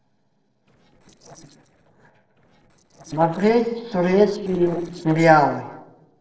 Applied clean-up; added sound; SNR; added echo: neural separator model SepFormer DNS4.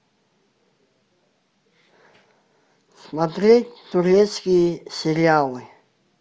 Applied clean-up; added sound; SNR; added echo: none; none; none; none.